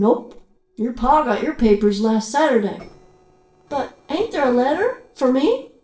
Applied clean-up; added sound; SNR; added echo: neural separator model SepFormer DNS4.